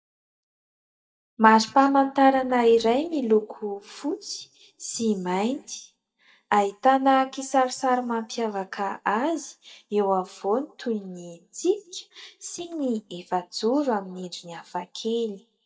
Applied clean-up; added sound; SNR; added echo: neural mask model DeepFilterNet 3.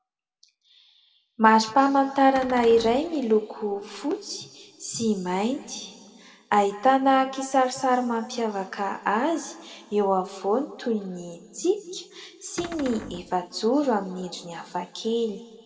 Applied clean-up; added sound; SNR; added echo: none; Cupboard open or close; 14 dB; reverberation time 1.7 s.